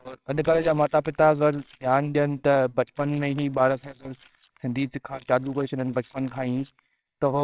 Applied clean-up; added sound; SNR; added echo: neural separator model SepFormer WHAMR!.